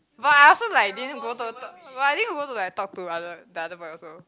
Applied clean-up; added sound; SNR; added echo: none; none; none; none.